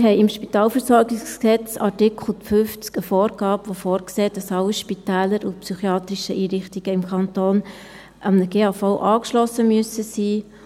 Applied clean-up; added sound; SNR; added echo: none; none; none; none.